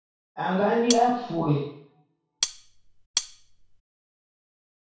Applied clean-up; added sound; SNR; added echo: none; Cutlery, silverware; 5 dB; reverberation time 0.6 s.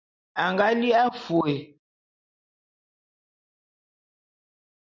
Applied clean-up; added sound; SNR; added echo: none; none; none; none.